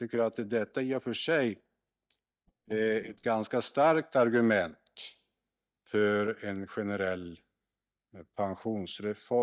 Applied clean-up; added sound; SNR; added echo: neural mask model DeepFilterNet 3.